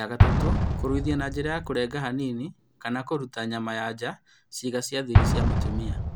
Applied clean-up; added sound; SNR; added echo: none; Explosion; -4 dB; none.